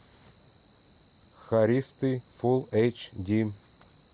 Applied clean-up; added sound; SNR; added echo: none; none; none; none.